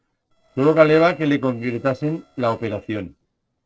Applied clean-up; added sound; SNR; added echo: neural separator model SepFormer DNS4.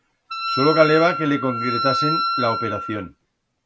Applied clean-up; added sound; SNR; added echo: none; Wind instrument, woodwind instrument; 3 dB; none.